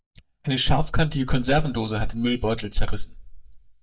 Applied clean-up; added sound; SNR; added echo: neural mask model DeepFilterNet 3.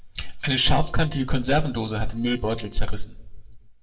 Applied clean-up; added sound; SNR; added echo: neural separator model SepFormer DNS4.